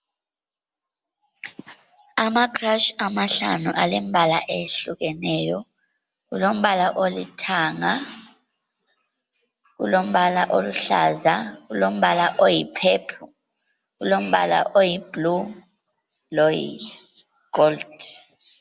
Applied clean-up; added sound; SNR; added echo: none; none; none; none.